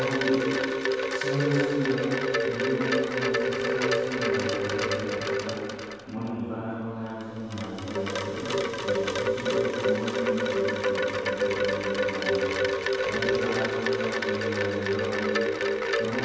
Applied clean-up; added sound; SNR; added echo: none; Wind chime; -5 dB; reverberation time 2.1 s.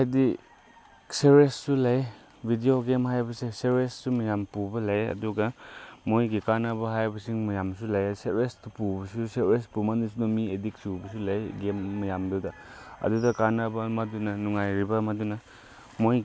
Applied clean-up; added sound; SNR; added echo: none; none; none; none.